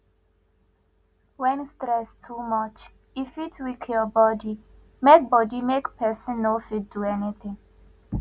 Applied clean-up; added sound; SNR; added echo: none; none; none; none.